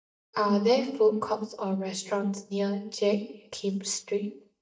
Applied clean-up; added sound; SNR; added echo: neural mask model DeepFilterNet 3.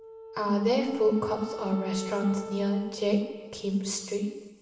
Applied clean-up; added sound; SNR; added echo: none; Wind instrument, woodwind instrument; 13 dB; reverberation time 1.2 s.